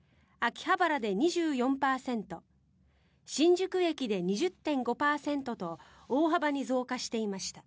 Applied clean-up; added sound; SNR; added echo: none; none; none; none.